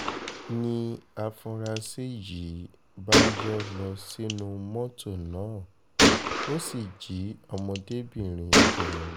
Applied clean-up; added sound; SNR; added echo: none; Gunshot, gunfire; -5 dB; none.